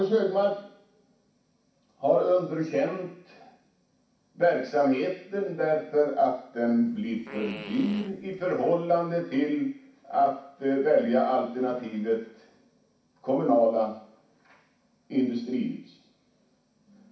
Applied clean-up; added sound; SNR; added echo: none; Fart; 16 dB; reverberation time 0.6 s.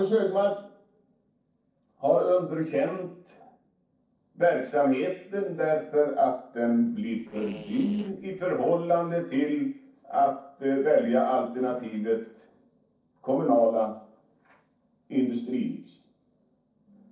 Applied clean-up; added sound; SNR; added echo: neural separator model SepFormer DNS4.